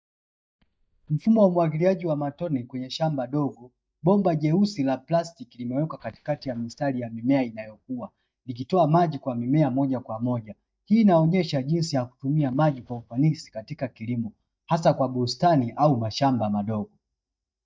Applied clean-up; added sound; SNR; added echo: neural mask model DeepFilterNet 3.